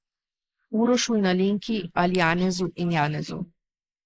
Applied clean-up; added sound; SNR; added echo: neural mask model Resemble Enhance denoiser.